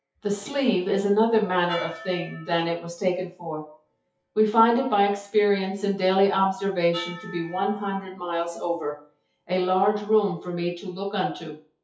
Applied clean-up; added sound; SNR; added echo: classical method WPE with log-MMSE.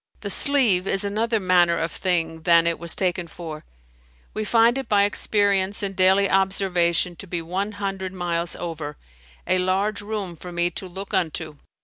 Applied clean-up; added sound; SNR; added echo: none; none; none; none.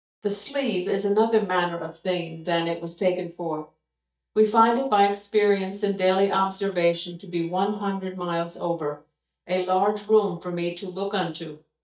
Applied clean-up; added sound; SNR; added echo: neural mask model DeepFilterNet 3.